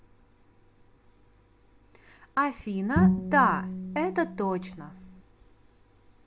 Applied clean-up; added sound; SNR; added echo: none; Bowed string instrument; -3 dB; none.